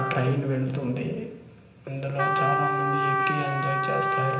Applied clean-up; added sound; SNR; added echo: none; Trumpet; -1 dB; reverberation time 0.9 s.